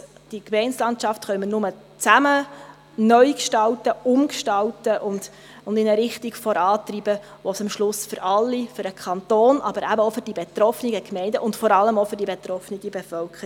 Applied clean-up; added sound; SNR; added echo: none; none; none; none.